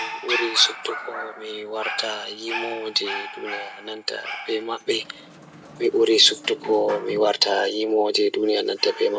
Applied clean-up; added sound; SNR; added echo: none; Dog; 11 dB; none.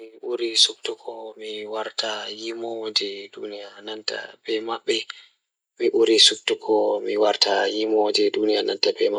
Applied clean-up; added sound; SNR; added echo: none; none; none; none.